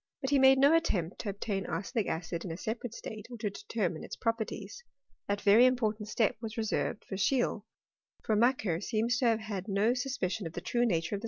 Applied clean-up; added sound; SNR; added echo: none; none; none; none.